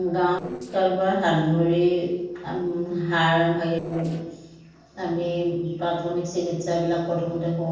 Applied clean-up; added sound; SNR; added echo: neural separator model SepFormer DNS4.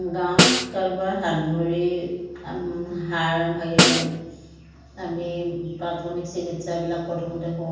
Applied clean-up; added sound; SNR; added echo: none; Snare drum; -4 dB; reverberation time 1.2 s.